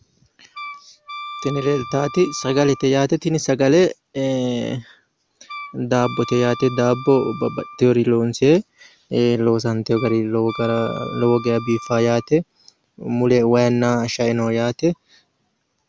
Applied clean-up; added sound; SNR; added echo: none; Wind instrument, woodwind instrument; 15 dB; none.